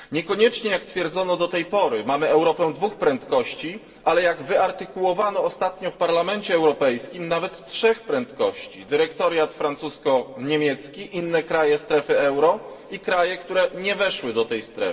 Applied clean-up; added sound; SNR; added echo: none; none; none; reverberation time 1.3 s.